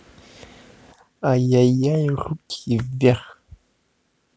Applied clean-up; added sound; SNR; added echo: none; none; none; none.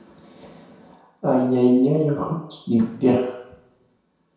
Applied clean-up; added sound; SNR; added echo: none; none; none; reverberation time 0.7 s.